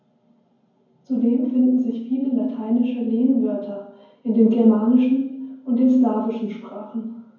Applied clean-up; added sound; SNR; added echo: none; none; none; reverberation time 0.9 s.